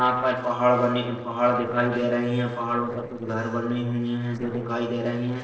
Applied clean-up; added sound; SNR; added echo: neural separator model SepFormer DNS4.